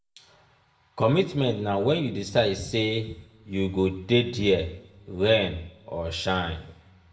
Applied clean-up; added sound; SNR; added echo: none; none; none; reverberation time 0.5 s.